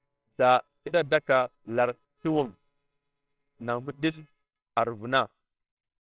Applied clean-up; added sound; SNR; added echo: neural separator model SepFormer WHAMR!.